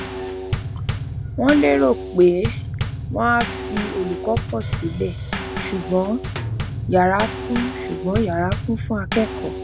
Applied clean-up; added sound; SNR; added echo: none; Bass drum / Snare drum / Drum kit; 4 dB; none.